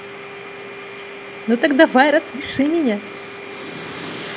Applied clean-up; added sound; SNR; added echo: none; Domestic sounds, home sounds; 14 dB; none.